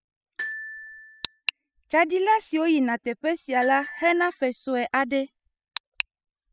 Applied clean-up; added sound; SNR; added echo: classical method spectral subtraction.